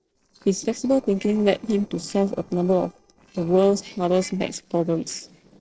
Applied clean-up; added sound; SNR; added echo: neural separator model SepFormer DNS4.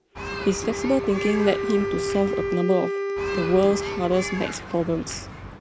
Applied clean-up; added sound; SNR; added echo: none; Human group actions + Wind instrument, woodwind instrument; 4 dB; none.